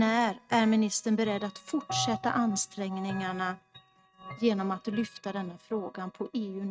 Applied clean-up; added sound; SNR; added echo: neural mask model RNNoise.